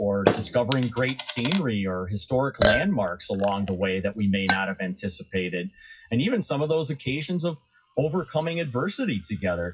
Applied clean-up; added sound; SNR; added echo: classical method WPE with log-MMSE.